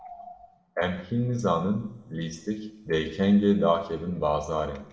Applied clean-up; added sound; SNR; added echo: none; none; none; reverberation time 1.5 s.